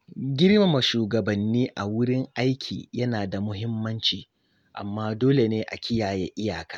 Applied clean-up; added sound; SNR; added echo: none; none; none; none.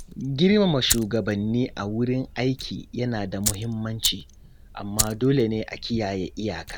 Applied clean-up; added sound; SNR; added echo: none; Fire; 9 dB; none.